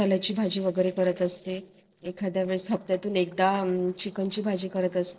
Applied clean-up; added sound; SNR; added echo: neural separator model SepFormer DNS4.